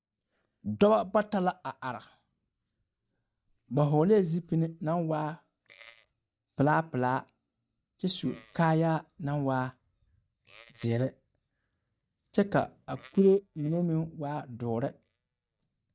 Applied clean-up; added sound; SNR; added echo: neural mask model DeepFilterNet 3.